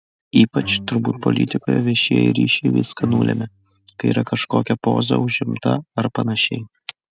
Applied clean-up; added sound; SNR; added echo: neural mask model RNNoise.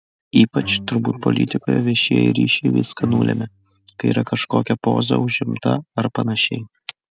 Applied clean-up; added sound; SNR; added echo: none; Bowed string instrument; 19 dB; none.